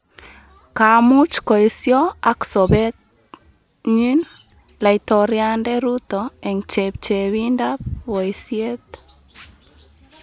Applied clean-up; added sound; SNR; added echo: none; none; none; none.